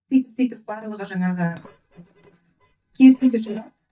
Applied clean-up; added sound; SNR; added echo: neural mask model DeepFilterNet 3.